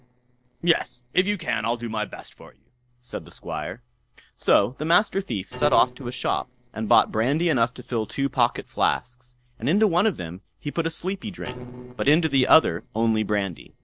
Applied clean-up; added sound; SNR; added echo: neural separator model SepFormer DNS4.